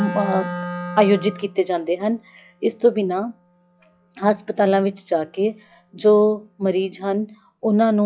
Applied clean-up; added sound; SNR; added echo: classical method log-MMSE.